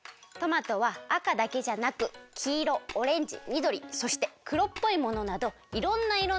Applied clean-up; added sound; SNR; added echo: none; Tap; 18 dB; none.